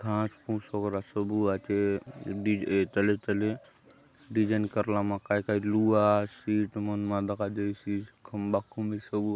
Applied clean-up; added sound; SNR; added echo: none; none; none; none.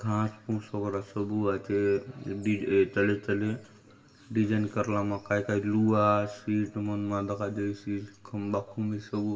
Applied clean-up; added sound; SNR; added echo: none; none; none; reverberation time 0.8 s.